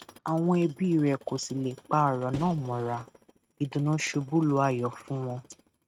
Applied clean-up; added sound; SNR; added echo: neural mask model RNNoise.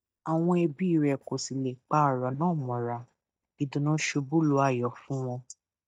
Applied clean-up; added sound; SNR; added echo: neural mask model DeepFilterNet 3.